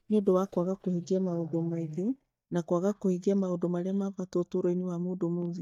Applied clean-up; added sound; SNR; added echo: neural mask model DeepFilterNet 3.